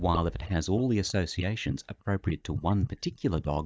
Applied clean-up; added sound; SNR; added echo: neural mask model DeepFilterNet 3.